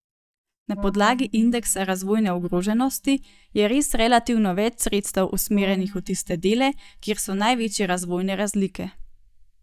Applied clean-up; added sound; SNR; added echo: neural mask model DeepFilterNet 3.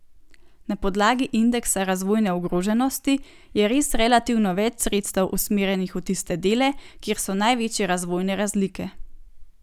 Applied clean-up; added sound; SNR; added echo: none; none; none; none.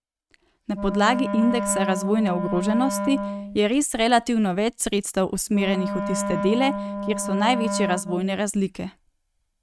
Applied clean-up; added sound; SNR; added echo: neural mask model RNNoise.